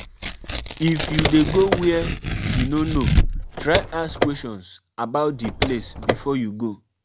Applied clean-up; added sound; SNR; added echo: none; Tearing + Car; 1 dB; none.